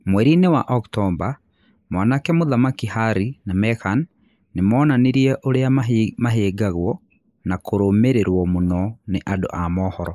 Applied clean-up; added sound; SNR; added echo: neural mask model Resemble Enhance denoiser.